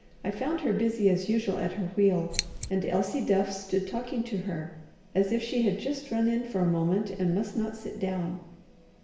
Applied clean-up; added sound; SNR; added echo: none; Scissors; 5 dB; reverberation time 0.9 s.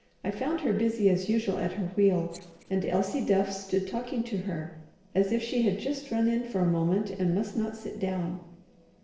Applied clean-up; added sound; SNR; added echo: neural separator model SepFormer DNS4.